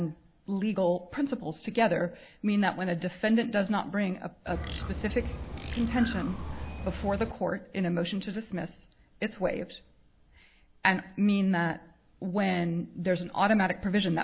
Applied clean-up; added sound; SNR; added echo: none; Bird; 6 dB; none.